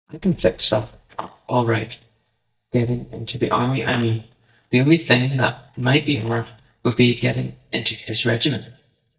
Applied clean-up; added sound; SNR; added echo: neural mask model DeepFilterNet 3.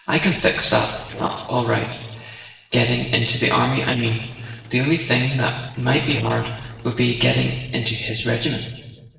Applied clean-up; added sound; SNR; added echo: neural separator model SepFormer DNS4.